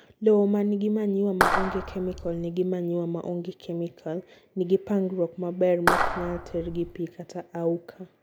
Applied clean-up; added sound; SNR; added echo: none; Clapping; 0 dB; none.